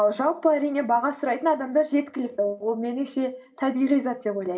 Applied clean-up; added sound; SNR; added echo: none; none; none; reverberation time 0.4 s.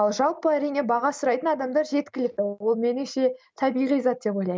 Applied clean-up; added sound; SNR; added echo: none; none; none; none.